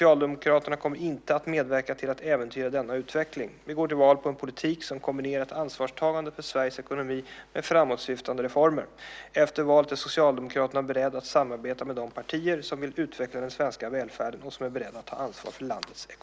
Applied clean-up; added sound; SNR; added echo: none; none; none; none.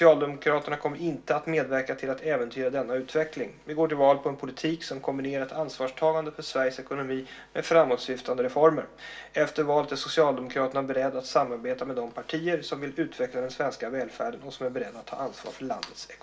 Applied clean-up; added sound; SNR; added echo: none; none; none; reverberation time 0.3 s.